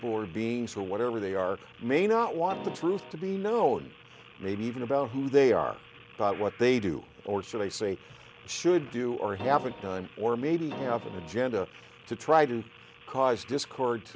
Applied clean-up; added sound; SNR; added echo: none; Keyboard (musical); 11 dB; none.